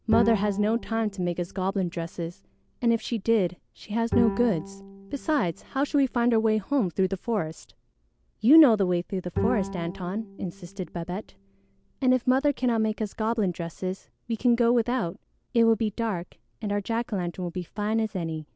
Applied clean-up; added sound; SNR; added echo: none; Bowed string instrument; 10 dB; none.